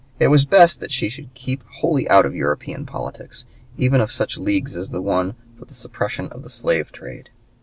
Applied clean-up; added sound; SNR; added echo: none; none; none; none.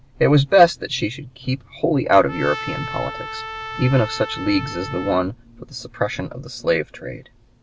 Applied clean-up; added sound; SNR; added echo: none; Trumpet; 11 dB; none.